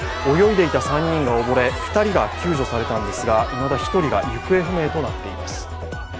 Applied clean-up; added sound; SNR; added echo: none; Crowd; 9 dB; none.